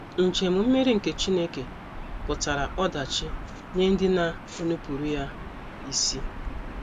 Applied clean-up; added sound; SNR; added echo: none; Gull, seagull / Ocean; 9 dB; none.